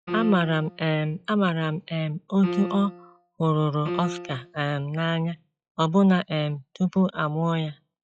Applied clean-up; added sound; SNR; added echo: classical method log-MMSE.